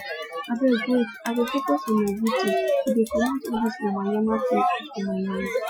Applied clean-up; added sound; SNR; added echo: classical method Wiener filter.